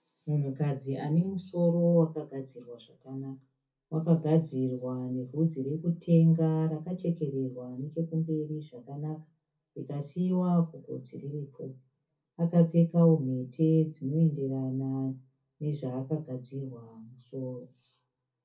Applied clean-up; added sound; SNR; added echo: none; none; none; reverberation time 0.3 s.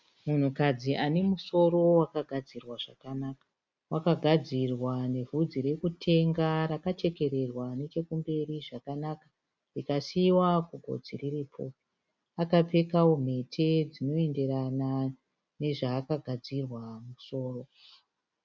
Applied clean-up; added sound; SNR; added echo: none; none; none; none.